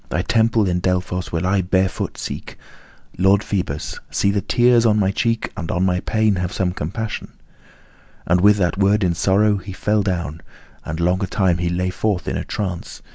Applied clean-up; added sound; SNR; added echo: none; none; none; none.